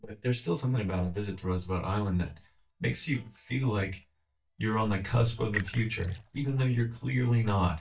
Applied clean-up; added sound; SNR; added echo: neural mask model DeepFilterNet 3.